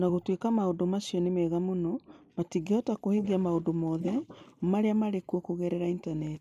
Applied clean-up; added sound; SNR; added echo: neural mask model Resemble Enhance denoiser.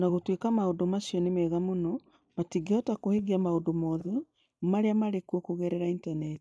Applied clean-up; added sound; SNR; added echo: neural mask model DeepFilterNet 3.